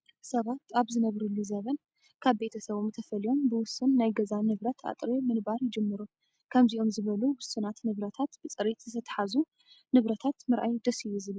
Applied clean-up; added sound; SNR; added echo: none; none; none; none.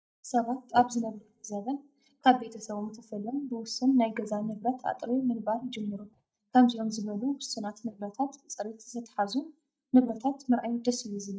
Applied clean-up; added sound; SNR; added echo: neural mask model DeepFilterNet 3.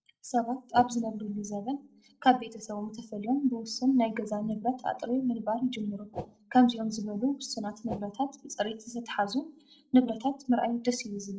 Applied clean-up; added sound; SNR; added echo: neural separator model SepFormer DNS4.